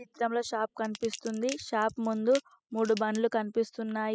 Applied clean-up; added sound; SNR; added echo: classical method spectral subtraction.